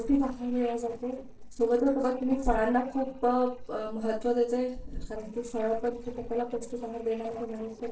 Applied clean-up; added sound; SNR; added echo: neural separator model SepFormer DNS4.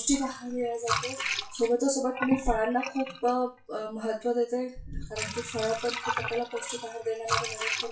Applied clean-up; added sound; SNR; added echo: classical method WPE with log-MMSE.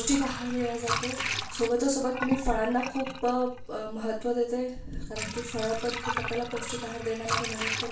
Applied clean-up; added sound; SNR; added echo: none; Sink (filling or washing) / Water; 6 dB; reverberation time 0.4 s.